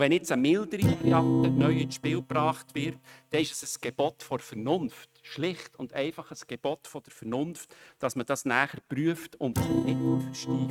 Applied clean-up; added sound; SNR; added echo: neural mask model RNNoise.